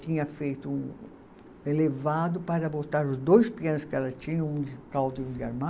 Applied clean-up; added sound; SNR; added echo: none; none; none; none.